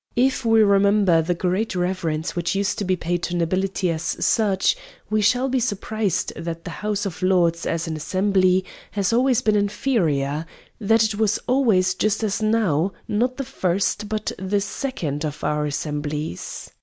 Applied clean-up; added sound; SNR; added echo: none; none; none; none.